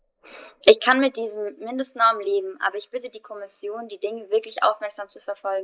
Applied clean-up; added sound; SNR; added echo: neural mask model Resemble Enhance denoiser.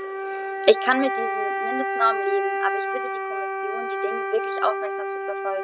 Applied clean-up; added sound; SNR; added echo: neural mask model RNNoise.